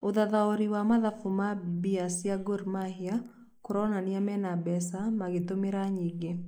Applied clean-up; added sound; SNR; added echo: neural mask model Resemble Enhance denoiser.